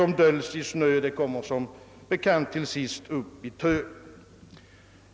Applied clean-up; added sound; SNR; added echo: none; none; none; none.